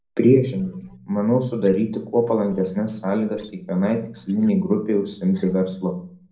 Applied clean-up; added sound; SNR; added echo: neural separator model SepFormer DNS4.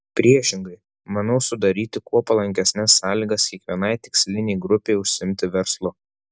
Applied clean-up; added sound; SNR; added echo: none; none; none; none.